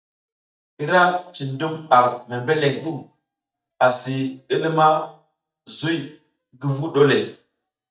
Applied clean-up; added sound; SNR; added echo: neural mask model DeepFilterNet 3.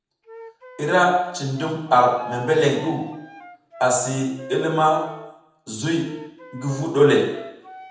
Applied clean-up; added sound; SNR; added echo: none; Wind instrument, woodwind instrument; 19 dB; reverberation time 0.9 s.